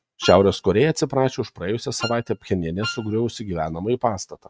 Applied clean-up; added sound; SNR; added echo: neural mask model RNNoise.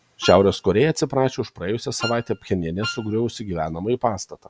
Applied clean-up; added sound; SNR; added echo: none; Wind instrument, woodwind instrument; 12 dB; none.